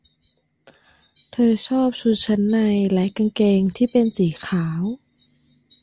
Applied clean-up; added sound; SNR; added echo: none; none; none; none.